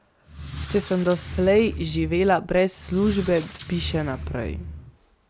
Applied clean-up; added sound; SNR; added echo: none; Squeak; 5 dB; none.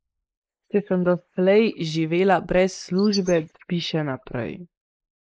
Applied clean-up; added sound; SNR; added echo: neural mask model Resemble Enhance denoiser.